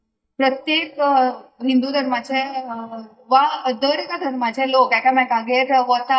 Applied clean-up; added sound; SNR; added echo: neural mask model DeepFilterNet 3.